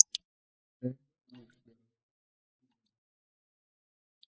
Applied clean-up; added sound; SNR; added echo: neural mask model DeepFilterNet 3.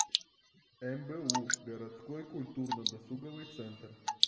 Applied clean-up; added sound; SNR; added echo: none; Drip / Water; -4 dB; reverberation time 1.7 s.